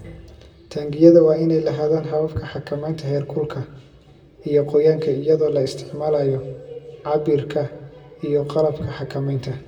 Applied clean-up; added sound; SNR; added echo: none; none; none; reverberation time 0.9 s.